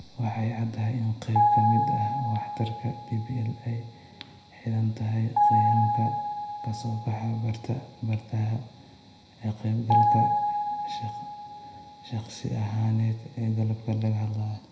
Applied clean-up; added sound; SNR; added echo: none; Piano; 0 dB; reverberation time 0.7 s.